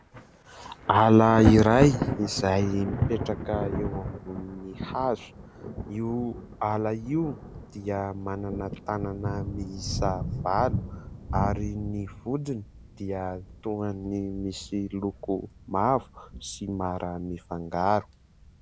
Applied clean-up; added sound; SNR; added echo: none; Thunder; 7 dB; none.